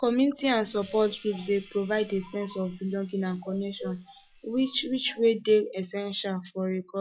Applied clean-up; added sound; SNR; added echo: classical method log-MMSE.